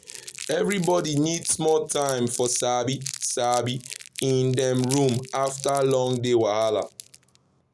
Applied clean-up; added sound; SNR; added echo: none; Crumpling, crinkling; 14 dB; none.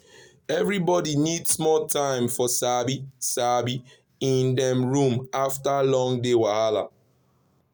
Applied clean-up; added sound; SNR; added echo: none; none; none; none.